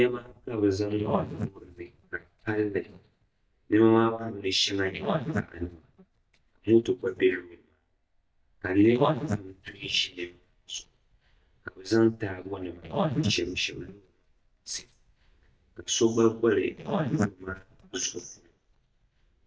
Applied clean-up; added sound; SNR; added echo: neural mask model DeepFilterNet 3.